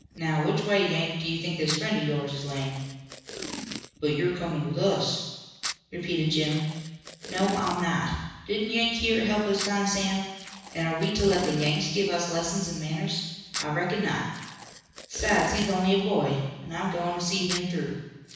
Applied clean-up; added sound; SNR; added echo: none; Packing tape, duct tape; 14 dB; reverberation time 1.1 s.